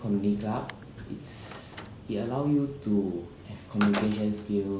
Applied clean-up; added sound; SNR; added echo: none; Slam; 13 dB; none.